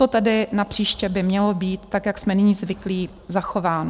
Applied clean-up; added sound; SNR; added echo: none; none; none; none.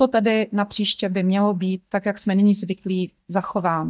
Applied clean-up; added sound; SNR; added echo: neural mask model DeepFilterNet 3.